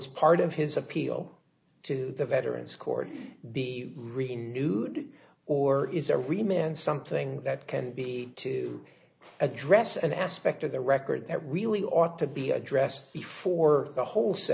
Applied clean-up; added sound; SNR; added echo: none; none; none; none.